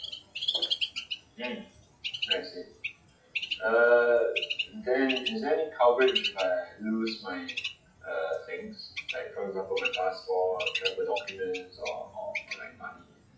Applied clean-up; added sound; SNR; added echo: classical method WPE with log-MMSE.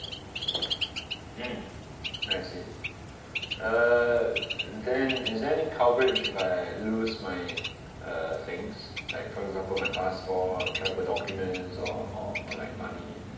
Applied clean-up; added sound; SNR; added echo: none; Bird; 6 dB; reverberation time 0.9 s.